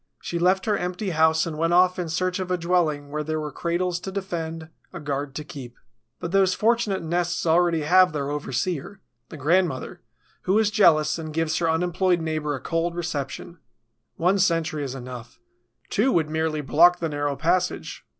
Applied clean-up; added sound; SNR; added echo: none; none; none; none.